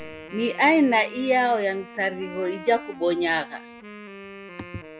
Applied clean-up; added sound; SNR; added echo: none; Wind instrument, woodwind instrument; 16 dB; none.